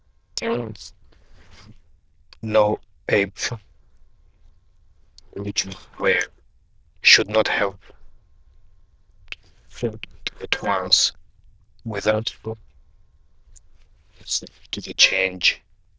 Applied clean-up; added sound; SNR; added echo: neural diffusion model UNIVERSE++.